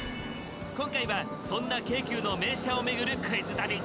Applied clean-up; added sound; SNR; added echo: none; none; none; none.